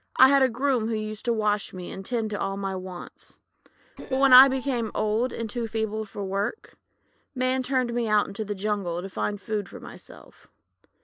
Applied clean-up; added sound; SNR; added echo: neural separator model SepFormer DNS4.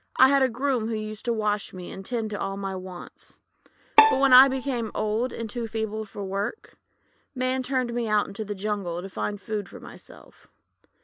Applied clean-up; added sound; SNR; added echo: none; Bowed string instrument; 0 dB; none.